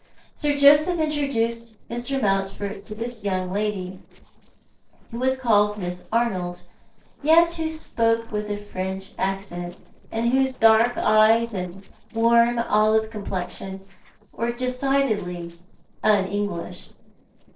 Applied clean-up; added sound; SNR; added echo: neural separator model SepFormer DNS4.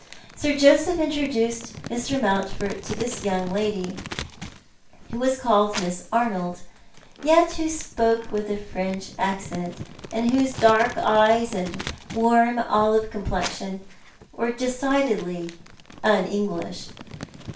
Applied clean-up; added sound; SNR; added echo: none; Crumpling, crinkling; 16 dB; reverberation time 0.3 s.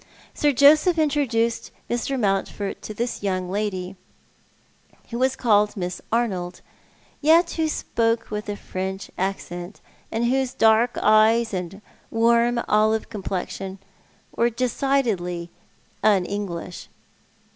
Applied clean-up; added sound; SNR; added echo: none; none; none; none.